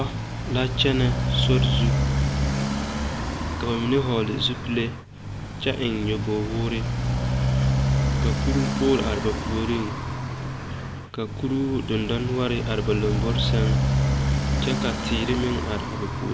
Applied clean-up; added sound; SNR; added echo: none; Motorcycle; -3 dB; none.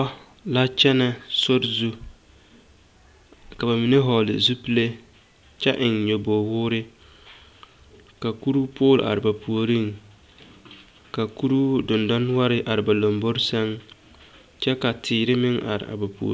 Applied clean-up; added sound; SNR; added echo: none; none; none; none.